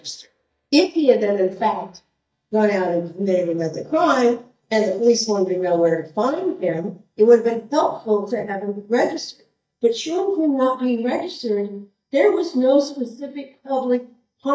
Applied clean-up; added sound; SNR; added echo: neural mask model DeepFilterNet 3.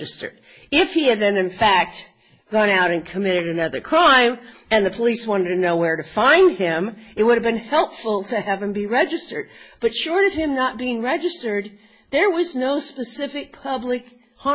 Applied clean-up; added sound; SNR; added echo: none; none; none; none.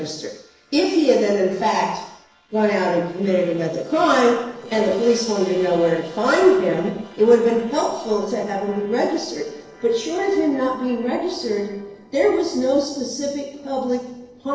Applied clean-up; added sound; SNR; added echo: neural separator model SepFormer DNS4.